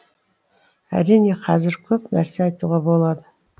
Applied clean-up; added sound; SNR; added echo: none; none; none; none.